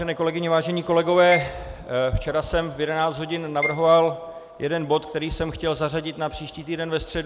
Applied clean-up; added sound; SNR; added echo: none; Marimba, xylophone; 12 dB; none.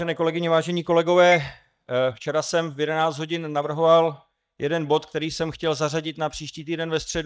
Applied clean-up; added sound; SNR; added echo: neural mask model DeepFilterNet 3.